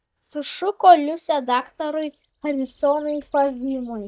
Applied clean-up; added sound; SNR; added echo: neural mask model DeepFilterNet 3.